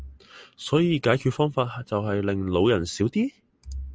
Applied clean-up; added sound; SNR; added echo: none; none; none; none.